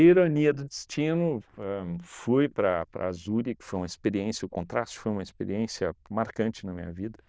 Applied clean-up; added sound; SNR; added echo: neural diffusion model UNIVERSE++.